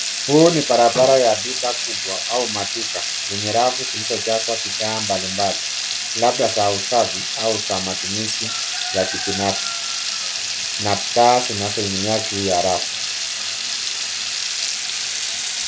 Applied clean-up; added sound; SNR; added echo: none; Water tap, faucet / Liquid; 2 dB; none.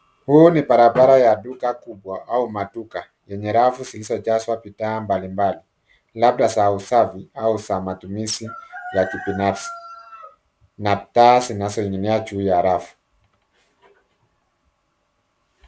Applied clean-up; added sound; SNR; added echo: none; none; none; none.